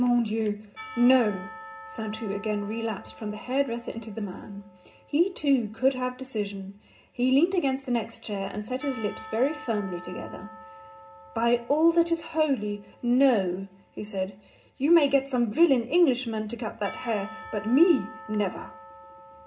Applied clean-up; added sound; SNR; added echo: none; Church bell / Percussion; 19 dB; reverberation time 0.2 s.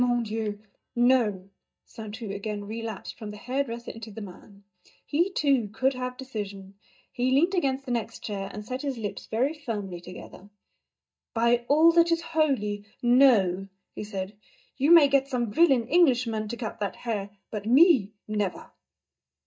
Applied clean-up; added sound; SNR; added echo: neural mask model DeepFilterNet 3.